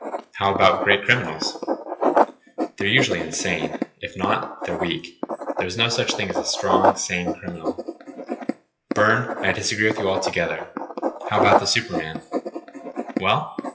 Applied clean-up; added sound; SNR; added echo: classical method WPE with log-MMSE.